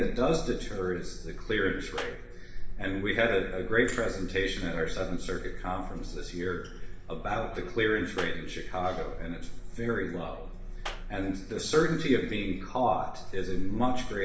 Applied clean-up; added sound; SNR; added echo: none; Clapping; 16 dB; reverberation time 0.8 s.